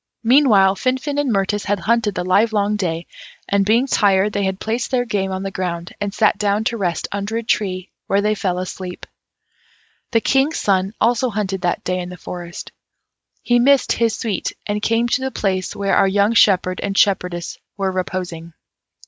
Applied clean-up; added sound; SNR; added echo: none; none; none; none.